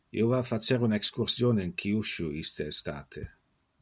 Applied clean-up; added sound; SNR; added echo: none; none; none; none.